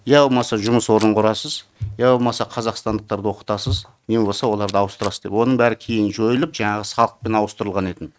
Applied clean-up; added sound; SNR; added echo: neural mask model RNNoise.